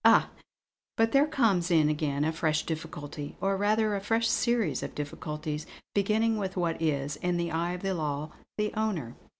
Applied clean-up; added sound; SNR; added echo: none; none; none; none.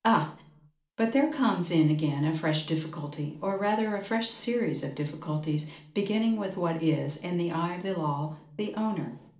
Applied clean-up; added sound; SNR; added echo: none; none; none; reverberation time 0.4 s.